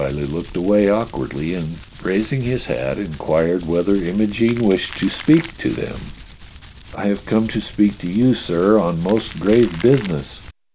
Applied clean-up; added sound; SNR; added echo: none; Crackle + Crumpling, crinkling; 16 dB; none.